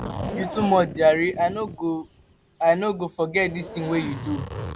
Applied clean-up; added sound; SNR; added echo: none; Zipper (clothing); 11 dB; none.